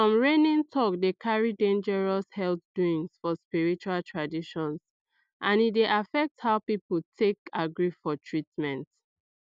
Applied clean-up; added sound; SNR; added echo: none; none; none; none.